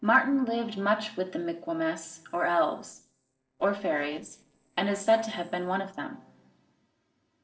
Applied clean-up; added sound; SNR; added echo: neural separator model SepFormer DNS4.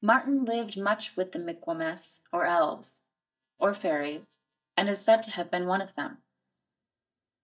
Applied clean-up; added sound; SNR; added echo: neural mask model DeepFilterNet 3.